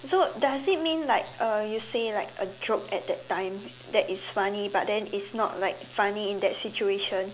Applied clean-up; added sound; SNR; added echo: none; none; none; none.